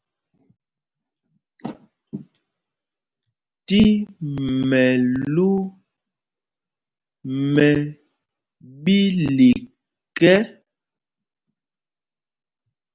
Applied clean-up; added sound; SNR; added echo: none; none; none; none.